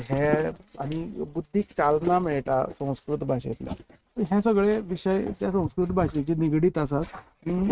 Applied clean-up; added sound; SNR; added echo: neural mask model RNNoise.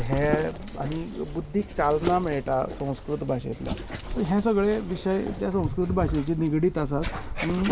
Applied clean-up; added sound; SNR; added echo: none; Dog; 7 dB; none.